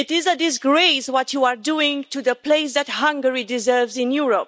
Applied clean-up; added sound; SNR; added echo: none; none; none; none.